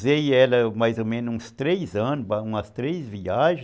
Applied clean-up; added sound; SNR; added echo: none; none; none; none.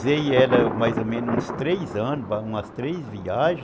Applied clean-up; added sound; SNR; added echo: none; Thunder; 5 dB; none.